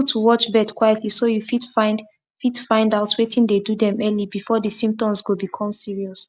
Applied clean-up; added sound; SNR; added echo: none; none; none; none.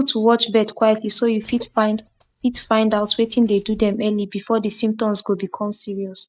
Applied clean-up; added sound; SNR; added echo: neural mask model DeepFilterNet 3.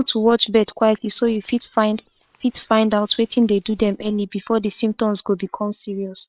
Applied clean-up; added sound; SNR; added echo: neural separator model SepFormer WHAM!.